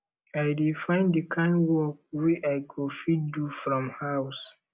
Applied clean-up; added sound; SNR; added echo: none; none; none; none.